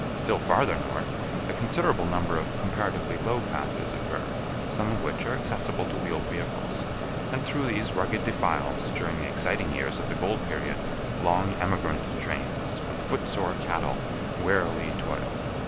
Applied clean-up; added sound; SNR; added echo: none; Mechanisms; 1 dB; none.